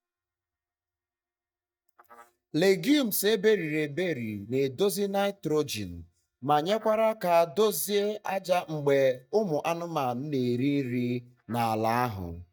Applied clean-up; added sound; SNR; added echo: neural mask model DeepFilterNet 3.